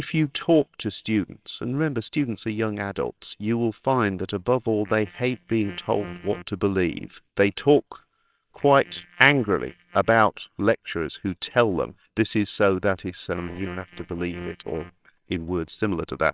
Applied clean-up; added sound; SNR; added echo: neural separator model SepFormer WHAMR!.